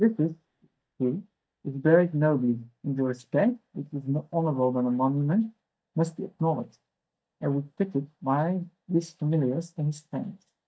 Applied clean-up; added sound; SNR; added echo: neural mask model DeepFilterNet 3.